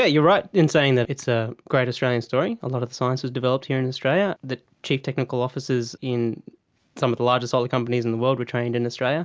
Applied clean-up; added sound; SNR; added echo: none; none; none; none.